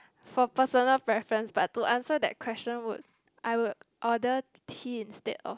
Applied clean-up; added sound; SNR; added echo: none; none; none; none.